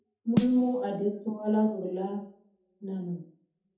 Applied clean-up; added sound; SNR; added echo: none; Snare drum; 5 dB; reverberation time 0.5 s.